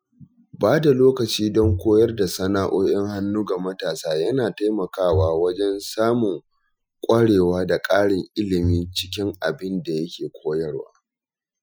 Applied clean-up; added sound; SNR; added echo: classical method Wiener filter.